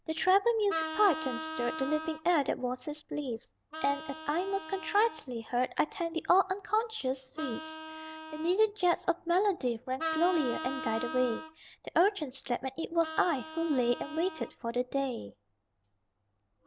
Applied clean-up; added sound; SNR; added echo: none; Vehicle horn, car horn, honking; 12 dB; none.